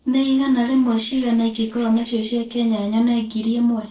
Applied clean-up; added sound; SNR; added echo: neural separator model SepFormer DNS4.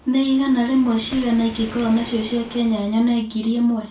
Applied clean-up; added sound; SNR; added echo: none; Waves, surf; 19 dB; reverberation time 0.3 s.